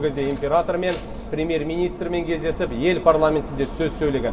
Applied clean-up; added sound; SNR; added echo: none; none; none; reverberation time 1.5 s.